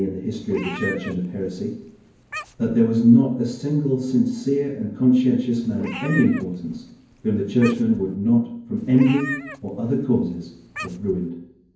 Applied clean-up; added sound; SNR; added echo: none; Meow; 15 dB; reverberation time 0.9 s.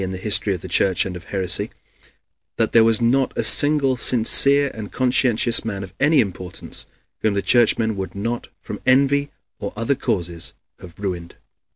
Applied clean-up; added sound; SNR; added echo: none; none; none; none.